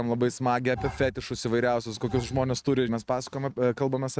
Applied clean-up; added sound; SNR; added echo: neural mask model RNNoise.